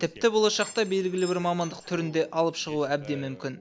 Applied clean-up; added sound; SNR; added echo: none; Door / Chime; 19 dB; none.